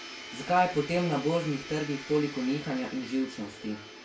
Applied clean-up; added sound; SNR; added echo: none; Domestic sounds, home sounds; 13 dB; reverberation time 0.3 s.